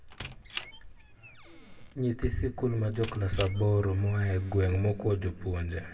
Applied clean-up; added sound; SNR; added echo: none; Squeak; 14 dB; reverberation time 0.8 s.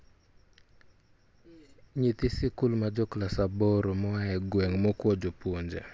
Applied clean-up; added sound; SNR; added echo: none; none; none; none.